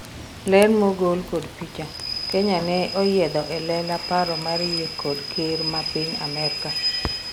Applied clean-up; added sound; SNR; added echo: none; Rain / Train; 7 dB; none.